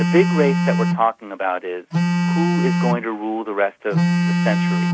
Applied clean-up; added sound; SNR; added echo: neural mask model RNNoise.